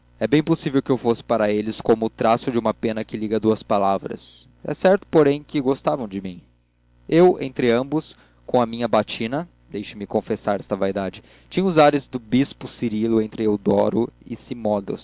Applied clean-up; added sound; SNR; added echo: none; none; none; none.